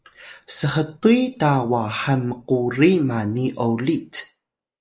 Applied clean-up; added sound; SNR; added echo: neural mask model Resemble Enhance denoiser.